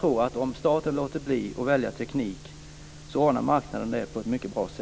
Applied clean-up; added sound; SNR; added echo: none; none; none; none.